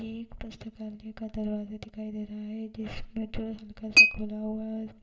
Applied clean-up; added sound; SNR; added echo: none; Chink, clink; -5 dB; reverberation time 0.4 s.